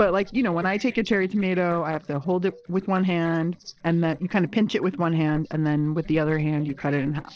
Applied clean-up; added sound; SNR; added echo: neural separator model SepFormer DNS4.